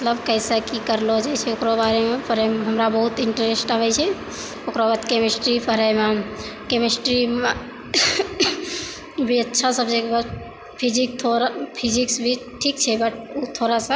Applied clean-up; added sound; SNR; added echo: none; none; none; none.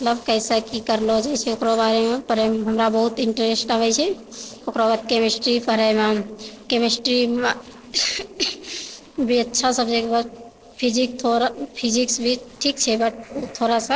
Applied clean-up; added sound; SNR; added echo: neural separator model SepFormer DNS4.